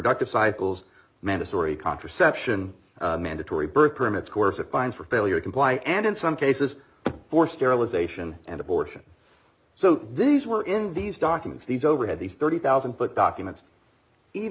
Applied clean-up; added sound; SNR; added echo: none; none; none; none.